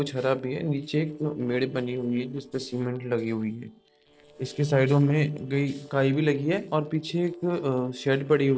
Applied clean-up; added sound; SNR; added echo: neural separator model SepFormer DNS4.